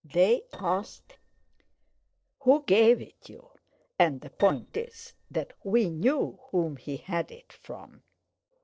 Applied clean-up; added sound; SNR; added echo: neural separator model SepFormer DNS4.